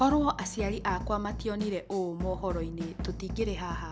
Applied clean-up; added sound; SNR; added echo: none; Drum / Drum kit; 6 dB; none.